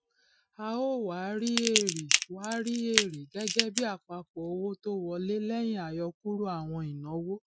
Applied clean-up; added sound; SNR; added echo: classical method Wiener filter.